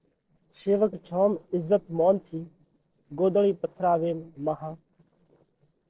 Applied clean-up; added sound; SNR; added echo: neural separator model SepFormer DNS4.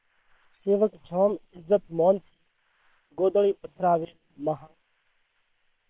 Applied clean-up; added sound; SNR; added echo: neural separator model SepFormer WHAM!.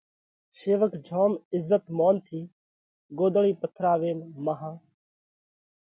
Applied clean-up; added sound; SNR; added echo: none; none; none; none.